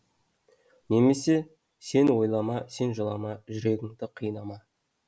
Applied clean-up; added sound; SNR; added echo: none; none; none; none.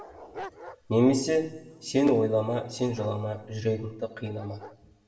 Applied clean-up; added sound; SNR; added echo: none; Dog; 20 dB; reverberation time 1.0 s.